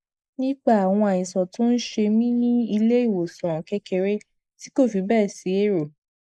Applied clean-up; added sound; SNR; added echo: neural mask model Resemble Enhance denoiser.